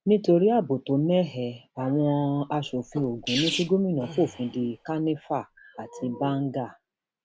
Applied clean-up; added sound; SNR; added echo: none; Sneeze; 12 dB; none.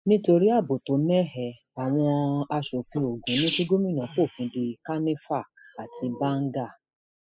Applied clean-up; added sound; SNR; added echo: classical method spectral subtraction.